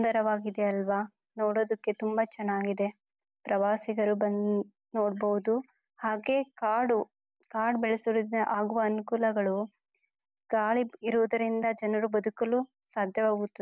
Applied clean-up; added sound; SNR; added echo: none; none; none; none.